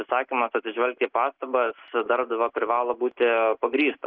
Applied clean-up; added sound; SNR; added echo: neural mask model Resemble Enhance denoiser.